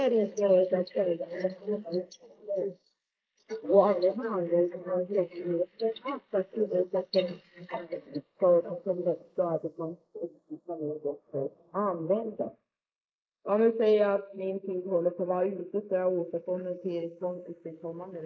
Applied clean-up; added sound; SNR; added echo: neural mask model Resemble Enhance denoiser.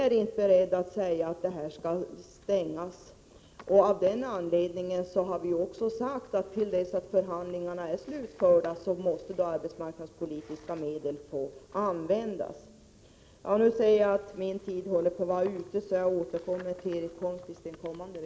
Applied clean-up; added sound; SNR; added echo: none; none; none; none.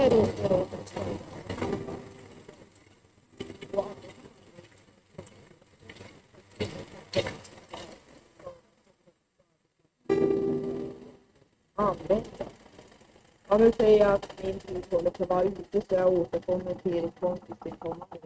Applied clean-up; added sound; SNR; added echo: neural mask model RNNoise.